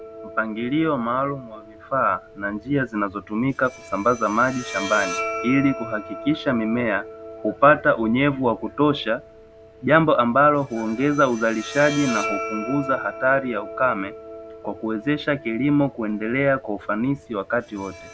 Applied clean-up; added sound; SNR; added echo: none; Bowed string instrument; 13 dB; none.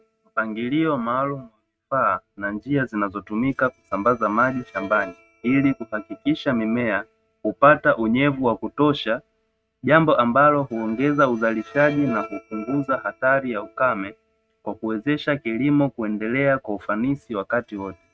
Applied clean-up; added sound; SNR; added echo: neural mask model RNNoise.